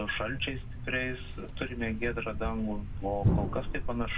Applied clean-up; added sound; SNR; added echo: none; Thump, thud; -1 dB; reverberation time 0.3 s.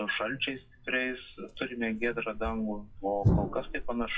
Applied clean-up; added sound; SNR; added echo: classical method WPE with log-MMSE.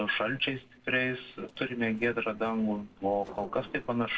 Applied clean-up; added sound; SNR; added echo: neural separator model SepFormer DNS4.